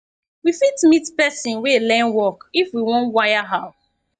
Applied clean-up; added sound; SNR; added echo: neural mask model DeepFilterNet 3.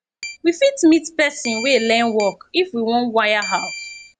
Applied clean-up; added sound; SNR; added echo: none; Keyboard (musical); 14 dB; none.